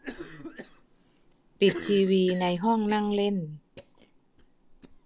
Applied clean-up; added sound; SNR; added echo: none; Cough; 15 dB; none.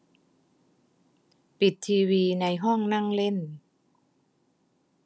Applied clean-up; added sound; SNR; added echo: none; none; none; none.